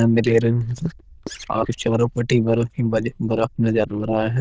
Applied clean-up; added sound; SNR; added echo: neural diffusion model UNIVERSE++.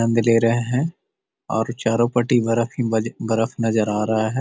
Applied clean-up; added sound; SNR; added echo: none; none; none; none.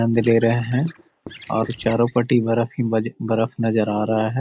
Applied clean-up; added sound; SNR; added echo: neural mask model Resemble Enhance denoiser.